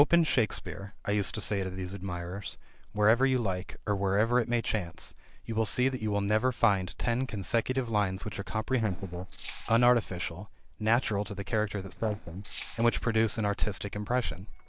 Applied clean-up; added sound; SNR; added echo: neural separator model SepFormer DNS4.